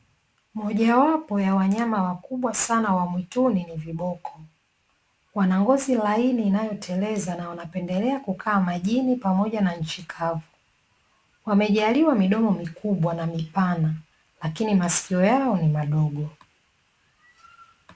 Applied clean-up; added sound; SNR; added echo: none; none; none; none.